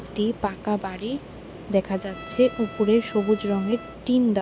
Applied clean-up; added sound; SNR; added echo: none; Trumpet; 19 dB; none.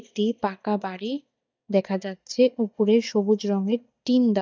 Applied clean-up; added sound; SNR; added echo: neural mask model DeepFilterNet 3.